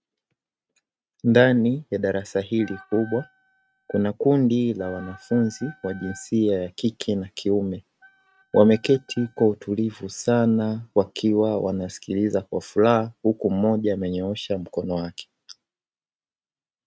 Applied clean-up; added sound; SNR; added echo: neural mask model RNNoise.